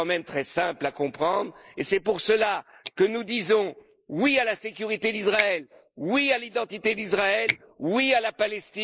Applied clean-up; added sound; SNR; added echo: neural mask model Resemble Enhance denoiser.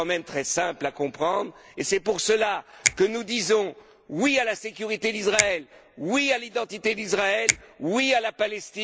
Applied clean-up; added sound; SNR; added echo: none; Finger snapping; 7 dB; none.